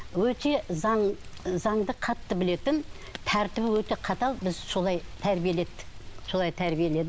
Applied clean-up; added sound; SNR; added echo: none; Rain; 12 dB; none.